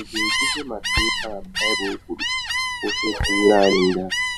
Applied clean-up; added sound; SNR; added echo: none; Gull, seagull; 1 dB; none.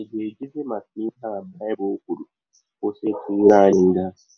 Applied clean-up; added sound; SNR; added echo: none; none; none; none.